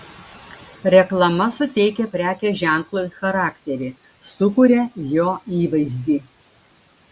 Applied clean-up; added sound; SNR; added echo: none; none; none; none.